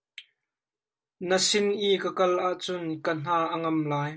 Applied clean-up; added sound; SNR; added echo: none; none; none; none.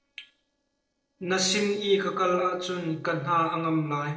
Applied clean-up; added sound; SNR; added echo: neural separator model SepFormer DNS4.